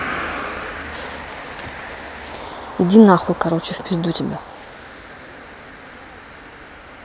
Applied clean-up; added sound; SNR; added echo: none; Bird; 17 dB; none.